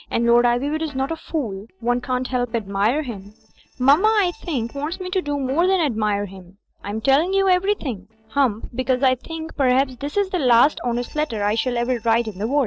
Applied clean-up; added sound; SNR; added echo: neural separator model SepFormer DNS4.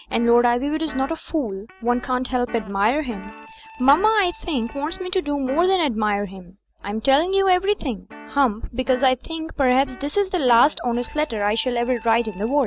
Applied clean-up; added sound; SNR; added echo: none; Guitar + Alarm; 19 dB; none.